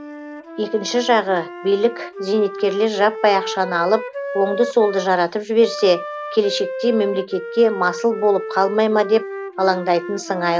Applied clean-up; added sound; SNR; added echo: none; Wind instrument, woodwind instrument; 10 dB; none.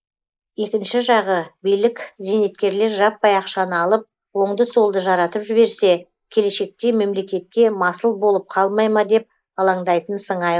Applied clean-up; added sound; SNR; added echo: neural mask model Resemble Enhance denoiser.